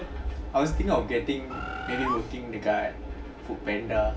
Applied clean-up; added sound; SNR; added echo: none; Bird; 4 dB; reverberation time 0.2 s.